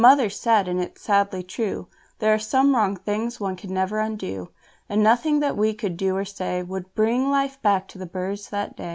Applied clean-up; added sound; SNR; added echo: none; none; none; none.